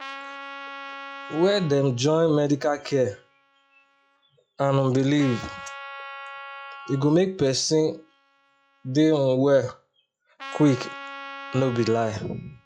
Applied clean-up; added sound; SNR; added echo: classical method log-MMSE.